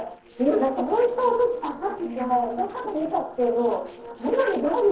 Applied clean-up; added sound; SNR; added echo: neural separator model SepFormer DNS4.